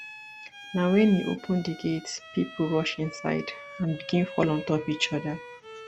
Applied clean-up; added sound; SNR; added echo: none; Bowed string instrument; 15 dB; none.